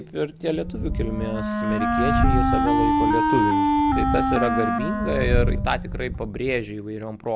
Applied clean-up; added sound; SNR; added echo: none; Wind + Wind instrument, woodwind instrument; -5 dB; none.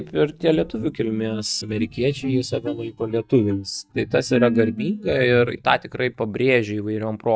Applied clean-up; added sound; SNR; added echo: neural mask model DeepFilterNet 3.